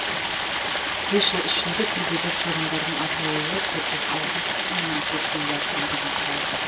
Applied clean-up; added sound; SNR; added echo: none; Stream; -4 dB; reverberation time 0.1 s.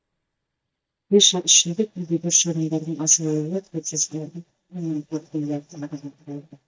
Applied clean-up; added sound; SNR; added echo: neural mask model DeepFilterNet 3.